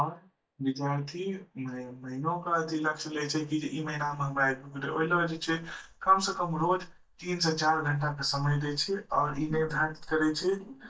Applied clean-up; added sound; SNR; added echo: neural mask model DeepFilterNet 3.